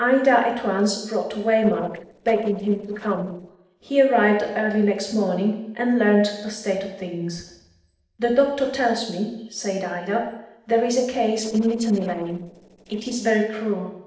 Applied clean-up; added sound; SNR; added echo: neural separator model SepFormer DNS4.